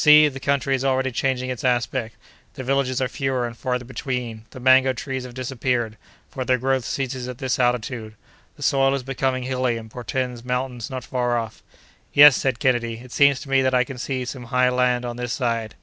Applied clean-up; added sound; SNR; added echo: none; none; none; none.